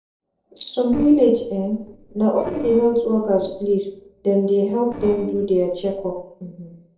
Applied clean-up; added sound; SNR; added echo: neural separator model SepFormer DNS4.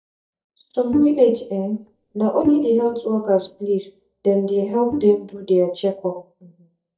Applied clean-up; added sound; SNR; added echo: neural mask model DeepFilterNet 3.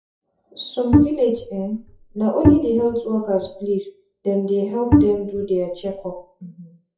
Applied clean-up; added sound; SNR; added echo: classical method WPE with log-MMSE.